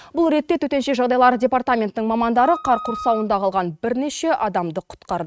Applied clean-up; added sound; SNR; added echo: neural mask model RNNoise.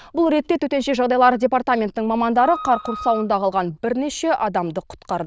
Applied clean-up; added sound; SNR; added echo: neural diffusion model UNIVERSE++.